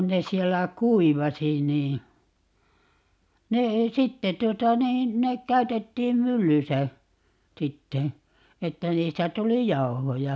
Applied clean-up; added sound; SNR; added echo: none; none; none; none.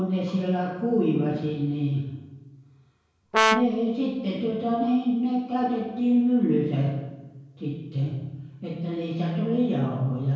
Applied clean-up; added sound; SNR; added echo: none; Brass instrument; -1 dB; reverberation time 0.9 s.